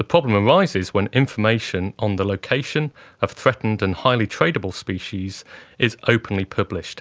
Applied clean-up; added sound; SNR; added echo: none; none; none; none.